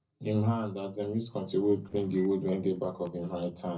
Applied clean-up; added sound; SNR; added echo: neural separator model SepFormer DNS4.